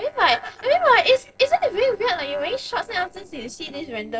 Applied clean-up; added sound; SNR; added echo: neural separator model SepFormer DNS4.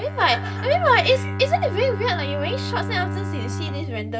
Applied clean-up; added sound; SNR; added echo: none; Bowed string instrument; 5 dB; reverberation time 0.4 s.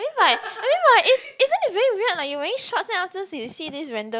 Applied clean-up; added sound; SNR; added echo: none; none; none; none.